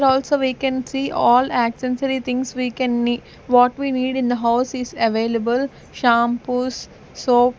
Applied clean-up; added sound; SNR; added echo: none; none; none; none.